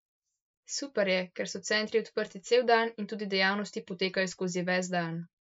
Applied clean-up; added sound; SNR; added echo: neural mask model Resemble Enhance denoiser.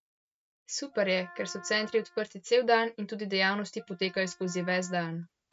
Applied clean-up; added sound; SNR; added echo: neural mask model RNNoise.